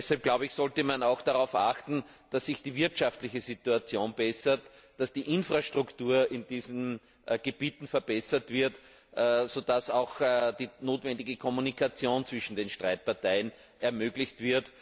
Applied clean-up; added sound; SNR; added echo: none; none; none; none.